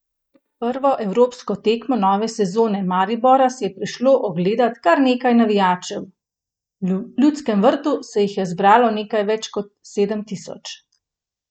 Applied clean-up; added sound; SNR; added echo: neural mask model DeepFilterNet 3.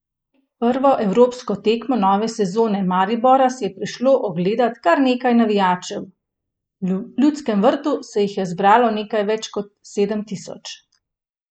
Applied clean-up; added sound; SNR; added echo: neural mask model Resemble Enhance denoiser.